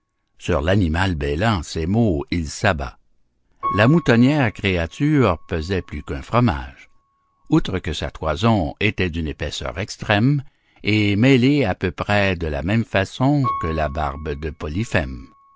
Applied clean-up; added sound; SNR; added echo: none; Piano; 18 dB; none.